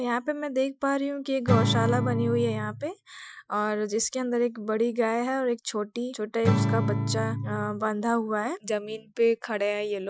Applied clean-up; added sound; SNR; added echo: classical method Wiener filter.